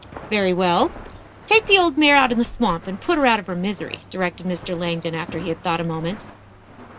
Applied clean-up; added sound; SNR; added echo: none; Walk, footsteps; 18 dB; none.